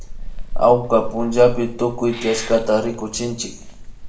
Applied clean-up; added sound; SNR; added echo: none; Meow / Purr; 7 dB; reverberation time 0.5 s.